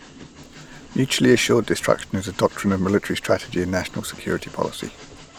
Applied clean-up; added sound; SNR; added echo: none; Train; 20 dB; none.